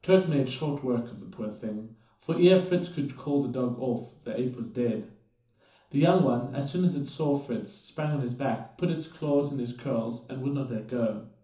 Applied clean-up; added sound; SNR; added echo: none; none; none; reverberation time 0.9 s.